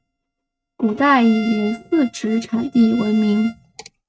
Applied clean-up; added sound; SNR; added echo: neural mask model RNNoise.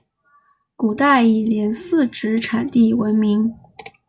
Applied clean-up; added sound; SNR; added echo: none; none; none; none.